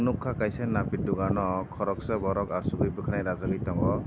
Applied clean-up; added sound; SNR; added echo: none; none; none; none.